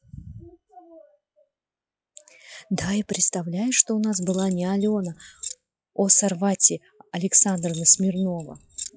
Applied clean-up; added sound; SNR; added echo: classical method log-MMSE.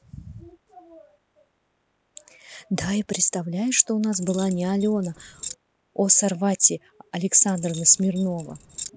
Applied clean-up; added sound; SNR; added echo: none; Keys jangling; 15 dB; none.